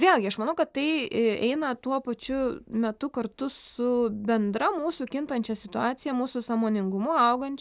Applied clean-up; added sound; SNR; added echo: none; none; none; none.